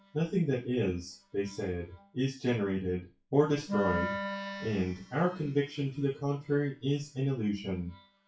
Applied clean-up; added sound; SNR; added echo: classical method WPE with log-MMSE.